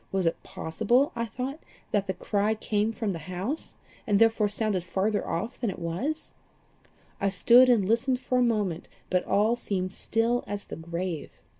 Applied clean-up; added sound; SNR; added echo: none; none; none; none.